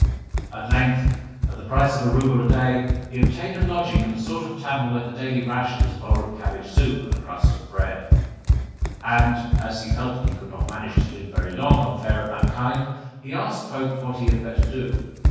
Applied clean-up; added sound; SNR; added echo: none; Run; -2 dB; reverberation time 1.3 s.